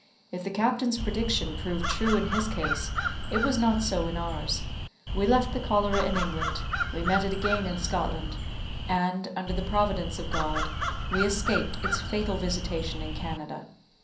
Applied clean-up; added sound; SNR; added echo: none; Crow; 1 dB; reverberation time 0.6 s.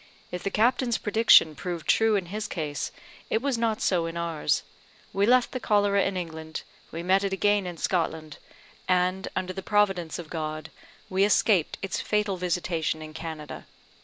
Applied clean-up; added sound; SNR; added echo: none; none; none; none.